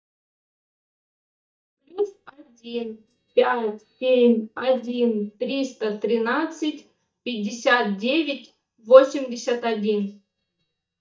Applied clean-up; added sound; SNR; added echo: neural mask model DeepFilterNet 3.